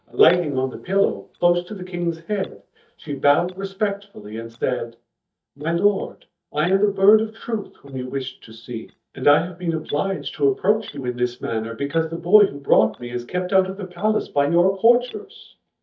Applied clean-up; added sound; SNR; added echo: neural mask model DeepFilterNet 3.